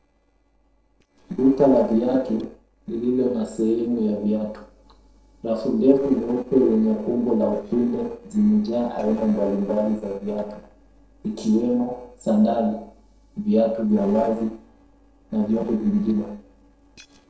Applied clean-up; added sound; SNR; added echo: neural separator model SepFormer DNS4.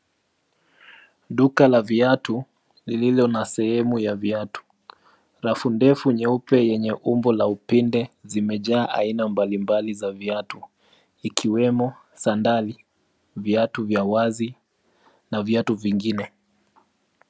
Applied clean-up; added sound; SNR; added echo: none; none; none; none.